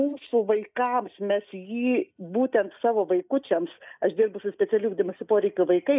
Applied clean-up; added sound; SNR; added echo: neural mask model DeepFilterNet 3.